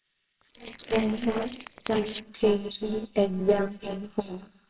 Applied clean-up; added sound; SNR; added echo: neural separator model SepFormer WHAMR!.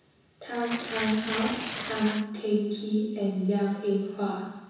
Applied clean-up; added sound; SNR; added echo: none; Tearing; 7 dB; reverberation time 1.1 s.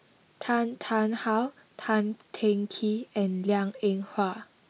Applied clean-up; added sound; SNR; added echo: none; none; none; none.